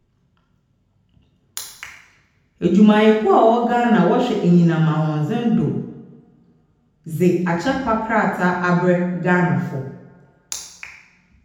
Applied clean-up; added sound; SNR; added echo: none; none; none; reverberation time 0.9 s.